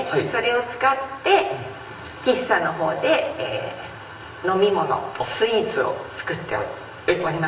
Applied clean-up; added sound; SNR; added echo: none; none; none; reverberation time 1.0 s.